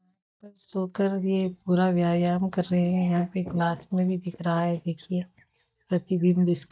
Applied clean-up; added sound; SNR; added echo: neural mask model DeepFilterNet 3.